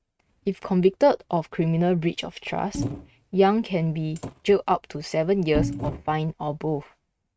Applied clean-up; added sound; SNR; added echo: neural mask model RNNoise.